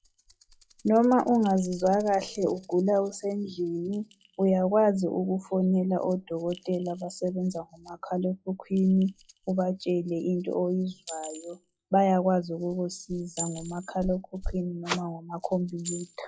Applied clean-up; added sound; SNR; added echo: classical method log-MMSE.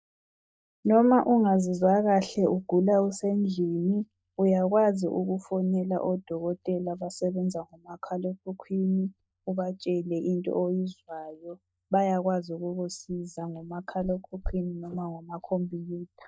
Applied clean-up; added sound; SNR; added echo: neural mask model DeepFilterNet 3.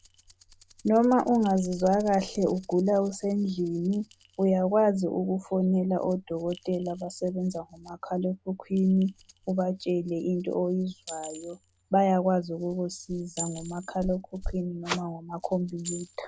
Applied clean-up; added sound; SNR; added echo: none; Rattle + Chink, clink; 18 dB; none.